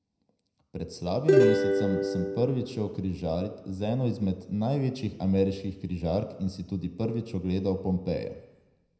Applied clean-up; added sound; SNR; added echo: none; Plucked string instrument; -5 dB; reverberation time 0.7 s.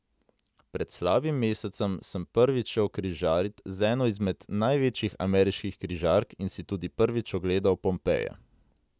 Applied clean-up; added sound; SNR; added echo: none; none; none; none.